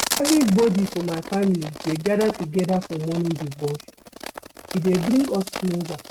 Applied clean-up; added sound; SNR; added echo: neural mask model RNNoise.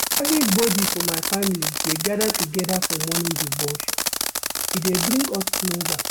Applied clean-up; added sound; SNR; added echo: none; Fireworks; -1 dB; none.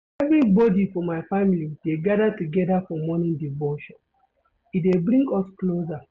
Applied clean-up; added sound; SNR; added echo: none; none; none; none.